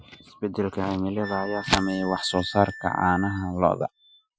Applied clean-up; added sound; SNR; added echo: classical method Wiener filter.